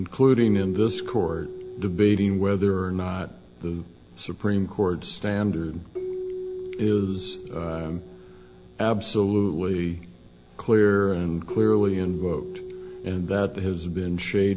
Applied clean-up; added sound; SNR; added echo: none; Keyboard (musical); 13 dB; none.